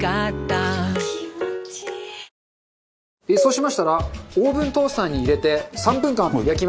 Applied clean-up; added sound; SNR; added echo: none; none; none; none.